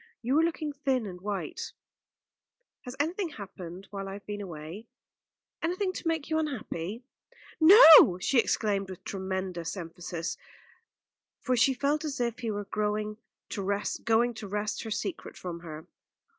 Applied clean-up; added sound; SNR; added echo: none; none; none; none.